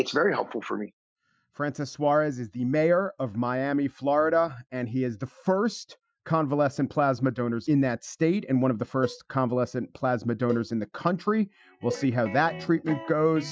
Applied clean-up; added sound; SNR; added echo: classical method Wiener filter.